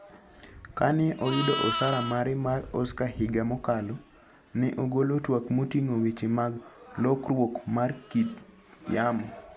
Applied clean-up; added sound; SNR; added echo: none; Livestock, farm animals, working animals; 11 dB; none.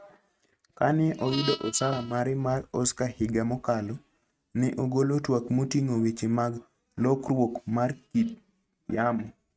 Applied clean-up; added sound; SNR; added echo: neural mask model RNNoise.